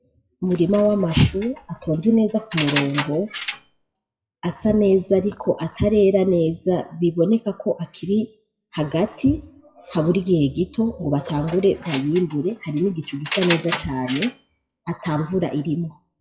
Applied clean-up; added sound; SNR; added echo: classical method WPE with log-MMSE.